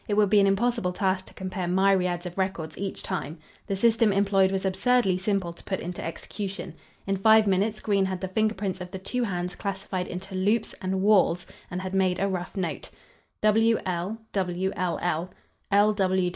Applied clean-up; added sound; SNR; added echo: none; none; none; none.